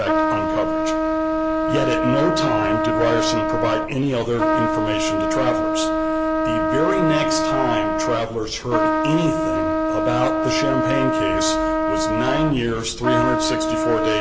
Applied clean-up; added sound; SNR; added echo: none; Trumpet; -3 dB; none.